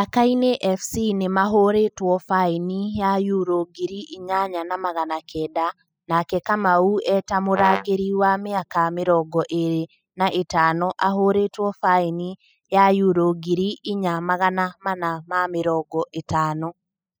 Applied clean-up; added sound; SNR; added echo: classical method spectral subtraction.